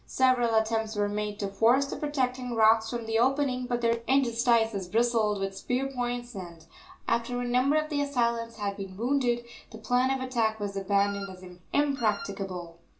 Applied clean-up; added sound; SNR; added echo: none; Wind instrument, woodwind instrument; 14 dB; reverberation time 0.2 s.